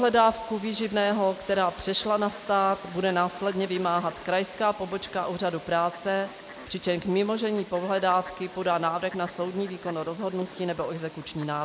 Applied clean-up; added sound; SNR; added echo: none; Fowl; 19 dB; none.